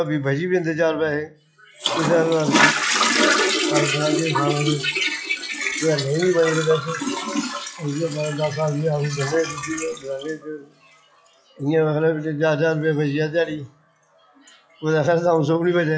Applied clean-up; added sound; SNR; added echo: classical method log-MMSE.